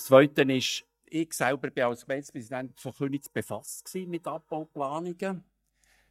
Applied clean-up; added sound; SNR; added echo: neural mask model DeepFilterNet 3.